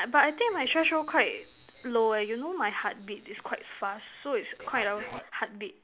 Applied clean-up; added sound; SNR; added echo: none; none; none; none.